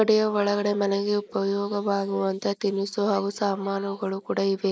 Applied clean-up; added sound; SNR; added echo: neural mask model Resemble Enhance denoiser.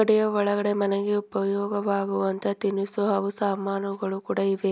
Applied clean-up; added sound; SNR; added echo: none; none; none; none.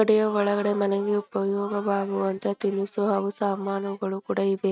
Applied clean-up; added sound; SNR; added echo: neural mask model RNNoise.